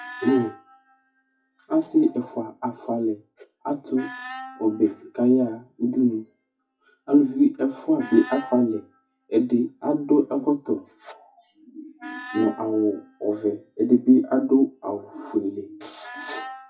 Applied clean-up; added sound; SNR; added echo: classical method WPE with log-MMSE.